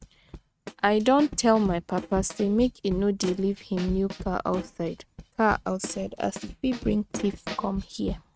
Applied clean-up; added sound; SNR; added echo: neural mask model RNNoise.